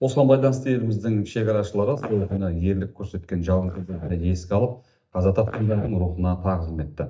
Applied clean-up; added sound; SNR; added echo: neural mask model DeepFilterNet 3.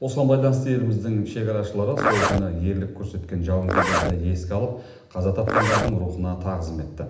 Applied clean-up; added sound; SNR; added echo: none; Zipper (clothing); 3 dB; reverberation time 0.8 s.